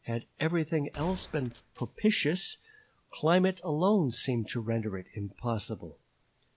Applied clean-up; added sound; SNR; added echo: none; Gunshot, gunfire; 18 dB; none.